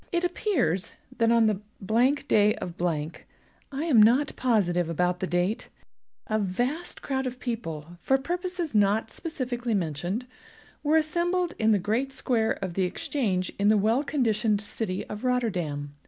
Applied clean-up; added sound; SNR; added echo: none; none; none; none.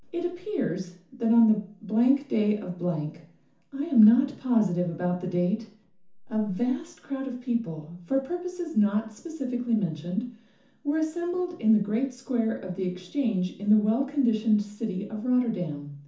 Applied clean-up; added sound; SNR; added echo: none; none; none; reverberation time 0.9 s.